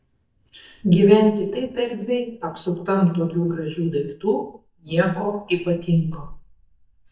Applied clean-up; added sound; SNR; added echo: neural mask model DeepFilterNet 3.